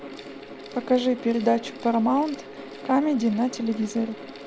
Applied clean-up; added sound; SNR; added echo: none; Mechanical fan; 14 dB; none.